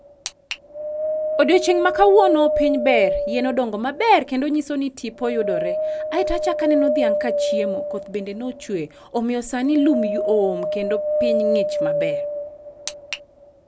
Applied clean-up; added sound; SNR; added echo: none; Wind; 2 dB; none.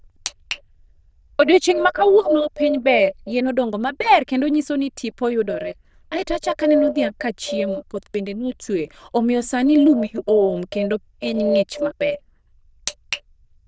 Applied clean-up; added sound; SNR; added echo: neural diffusion model UNIVERSE++.